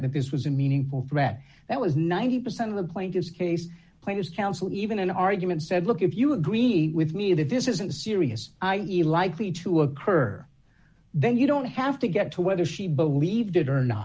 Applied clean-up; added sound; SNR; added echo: none; none; none; none.